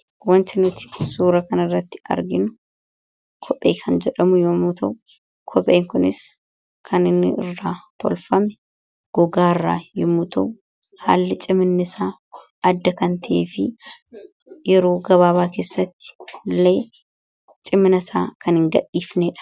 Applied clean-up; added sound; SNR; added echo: none; none; none; none.